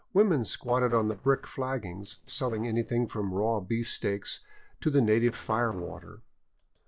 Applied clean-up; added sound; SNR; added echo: neural separator model SepFormer DNS4.